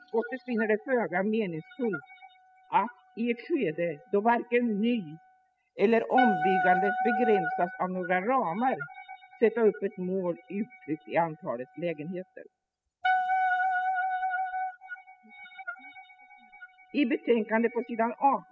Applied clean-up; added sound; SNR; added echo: classical method spectral subtraction.